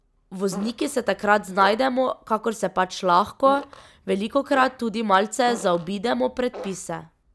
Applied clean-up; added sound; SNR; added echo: none; Fart; 18 dB; none.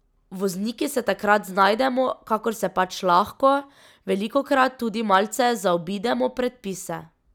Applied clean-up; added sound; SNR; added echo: none; none; none; none.